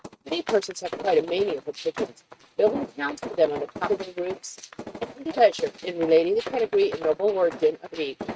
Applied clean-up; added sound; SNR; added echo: neural mask model RNNoise.